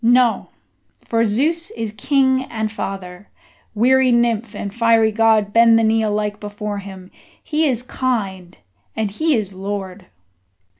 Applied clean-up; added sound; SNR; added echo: none; none; none; none.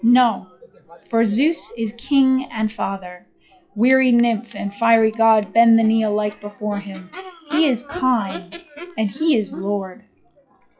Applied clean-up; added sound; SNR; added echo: classical method log-MMSE.